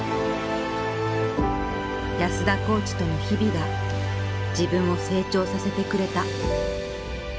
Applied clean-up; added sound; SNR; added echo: none; none; none; none.